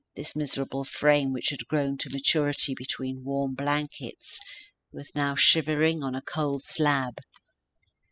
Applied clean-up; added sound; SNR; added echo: classical method spectral subtraction.